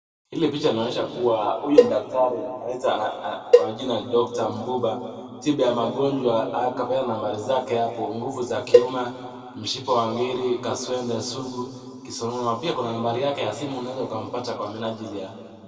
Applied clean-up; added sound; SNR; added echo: none; Cowbell; -2 dB; reverberation time 2.2 s.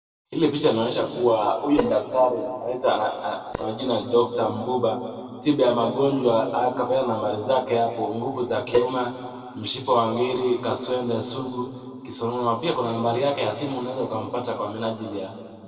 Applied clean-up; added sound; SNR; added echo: neural separator model SepFormer DNS4.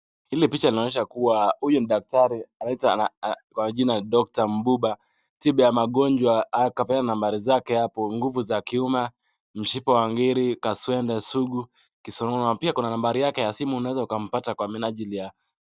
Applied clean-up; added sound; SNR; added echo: none; none; none; none.